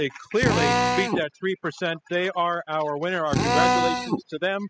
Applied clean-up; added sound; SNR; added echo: classical method spectral subtraction.